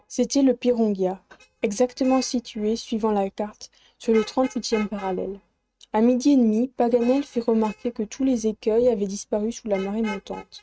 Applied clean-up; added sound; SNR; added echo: neural mask model RNNoise.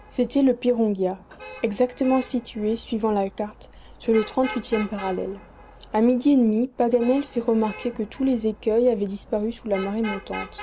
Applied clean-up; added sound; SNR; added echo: none; Traffic noise, roadway noise / Vehicle horn, car horn, honking; 18 dB; none.